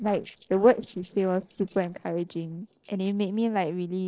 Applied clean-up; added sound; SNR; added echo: neural separator model SepFormer DNS4.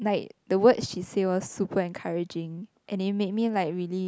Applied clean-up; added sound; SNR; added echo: none; none; none; none.